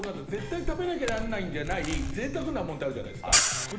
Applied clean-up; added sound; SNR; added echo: none; Camera; -1 dB; reverberation time 1.1 s.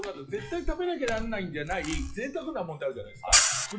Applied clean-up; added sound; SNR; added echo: classical method WPE with log-MMSE.